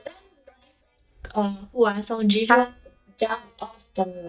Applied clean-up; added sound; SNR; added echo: neural mask model DeepFilterNet 3.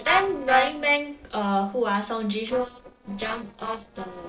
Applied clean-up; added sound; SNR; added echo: neural separator model SepFormer DNS4.